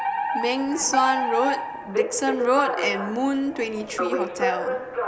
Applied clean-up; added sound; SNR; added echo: none; Alarm; 2 dB; none.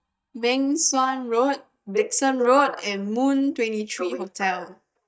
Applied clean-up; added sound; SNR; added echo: neural mask model DeepFilterNet 3.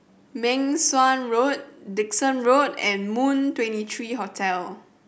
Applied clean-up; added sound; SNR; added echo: none; none; none; none.